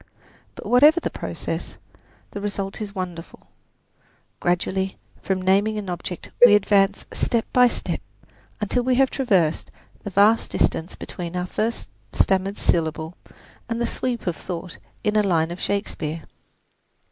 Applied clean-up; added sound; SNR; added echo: neural mask model Resemble Enhance denoiser.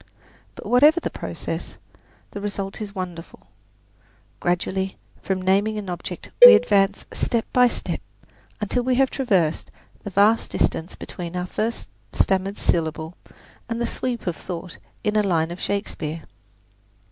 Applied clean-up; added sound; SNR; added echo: none; Cowbell; -3 dB; none.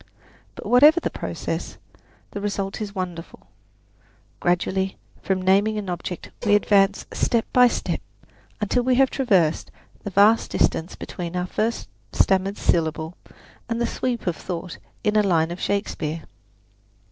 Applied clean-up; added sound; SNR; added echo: neural separator model SepFormer DNS4.